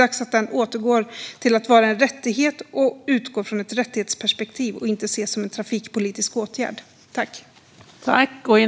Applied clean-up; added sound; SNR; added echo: none; none; none; none.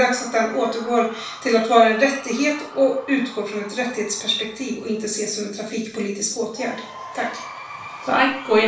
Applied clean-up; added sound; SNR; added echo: none; Crowd / Cheering; 17 dB; reverberation time 0.4 s.